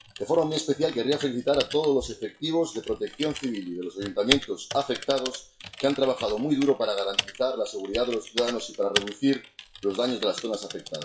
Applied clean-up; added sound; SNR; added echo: classical method WPE with log-MMSE.